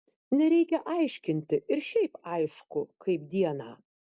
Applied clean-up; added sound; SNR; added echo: none; none; none; none.